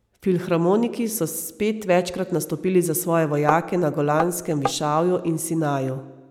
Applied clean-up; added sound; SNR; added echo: none; Tap; 6 dB; none.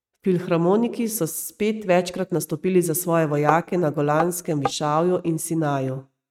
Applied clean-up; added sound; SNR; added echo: neural mask model RNNoise.